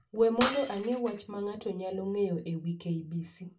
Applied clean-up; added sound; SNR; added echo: none; Shatter; 5 dB; reverberation time 0.2 s.